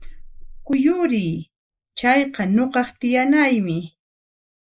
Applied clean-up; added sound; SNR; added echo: neural mask model Resemble Enhance denoiser.